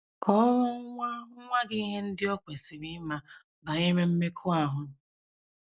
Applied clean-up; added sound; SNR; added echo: none; none; none; none.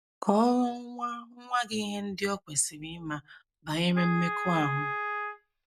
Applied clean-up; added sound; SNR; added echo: none; Wind instrument, woodwind instrument; 4 dB; none.